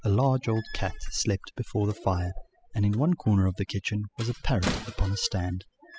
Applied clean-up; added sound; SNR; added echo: classical method spectral subtraction.